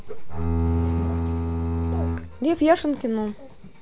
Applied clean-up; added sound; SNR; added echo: none; Bowed string instrument; -2 dB; none.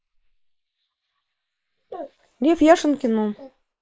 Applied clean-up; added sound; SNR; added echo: neural mask model Resemble Enhance denoiser.